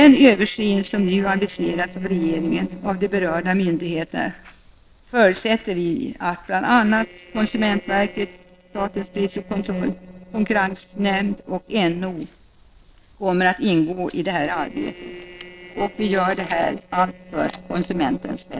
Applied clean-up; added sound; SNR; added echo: neural separator model SepFormer DNS4.